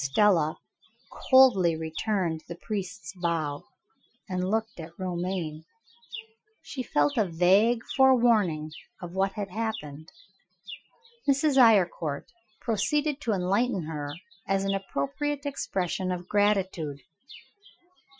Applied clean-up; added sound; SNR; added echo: classical method Wiener filter.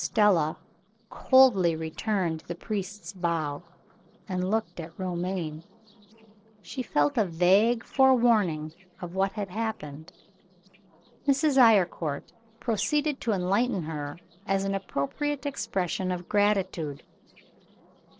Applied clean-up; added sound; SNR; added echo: neural separator model SepFormer DNS4.